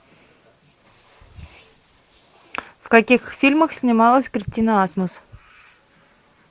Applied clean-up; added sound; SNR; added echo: none; none; none; none.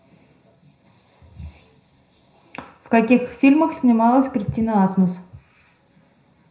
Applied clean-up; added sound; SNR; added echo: none; none; none; reverberation time 0.5 s.